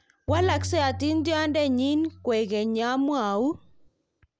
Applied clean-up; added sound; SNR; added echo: none; Tabla; 10 dB; none.